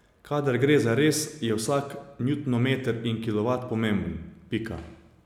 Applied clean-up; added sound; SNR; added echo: none; none; none; none.